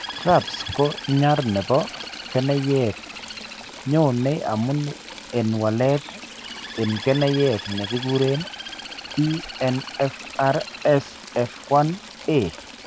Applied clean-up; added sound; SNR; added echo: none; Stream / Trickle, dribble + Bird; 13 dB; none.